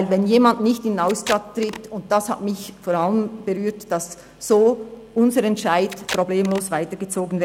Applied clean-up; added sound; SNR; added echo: none; Packing tape, duct tape; 14 dB; none.